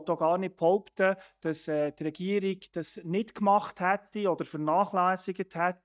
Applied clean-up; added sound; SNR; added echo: neural mask model DeepFilterNet 3.